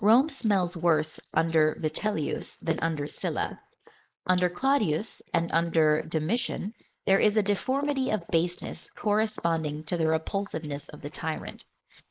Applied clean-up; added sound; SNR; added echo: neural mask model Resemble Enhance denoiser.